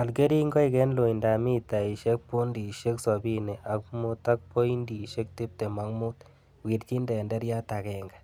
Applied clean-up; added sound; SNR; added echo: none; none; none; none.